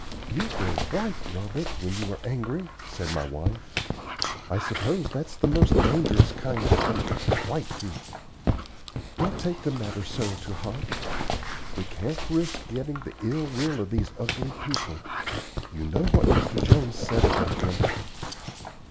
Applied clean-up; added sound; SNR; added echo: none; Dog; -3 dB; none.